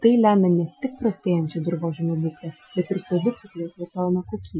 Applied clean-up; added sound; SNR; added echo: classical method Wiener filter.